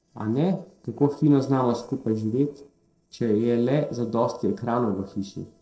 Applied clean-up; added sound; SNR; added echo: neural separator model SepFormer DNS4.